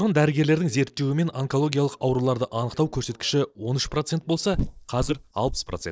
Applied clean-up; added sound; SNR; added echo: neural mask model DeepFilterNet 3.